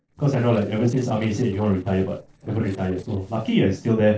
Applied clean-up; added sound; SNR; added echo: neural separator model SepFormer DNS4.